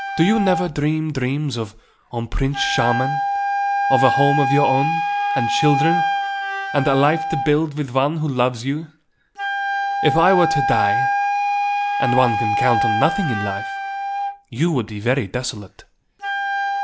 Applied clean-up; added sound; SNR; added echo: none; Wind instrument, woodwind instrument; 1 dB; none.